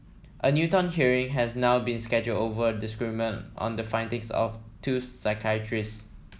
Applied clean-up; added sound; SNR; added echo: none; none; none; none.